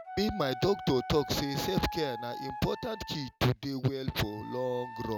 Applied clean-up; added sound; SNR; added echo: none; Wind instrument, woodwind instrument; 11 dB; none.